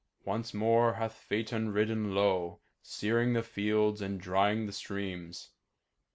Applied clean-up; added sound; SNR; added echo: none; none; none; none.